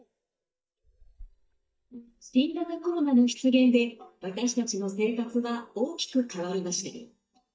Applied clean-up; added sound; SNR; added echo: neural mask model DeepFilterNet 3.